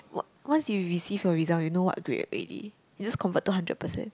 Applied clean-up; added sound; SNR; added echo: none; none; none; none.